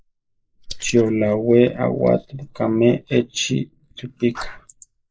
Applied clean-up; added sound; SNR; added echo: neural mask model Resemble Enhance denoiser.